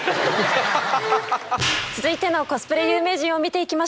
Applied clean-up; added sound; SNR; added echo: none; Bowed string instrument; 9 dB; none.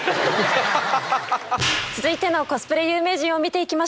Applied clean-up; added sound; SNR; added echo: none; none; none; none.